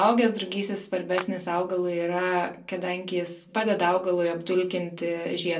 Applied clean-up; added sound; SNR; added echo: none; Clapping; 16 dB; reverberation time 0.2 s.